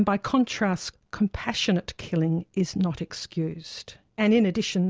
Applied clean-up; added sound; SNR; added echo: none; none; none; none.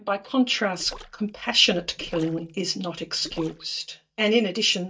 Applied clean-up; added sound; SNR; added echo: neural mask model DeepFilterNet 3.